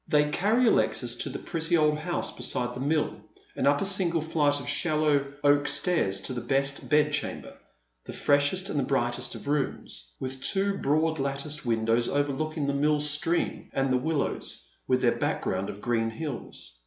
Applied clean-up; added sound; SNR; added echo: none; none; none; none.